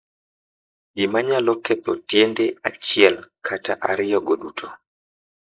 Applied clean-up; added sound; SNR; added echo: neural mask model Resemble Enhance denoiser.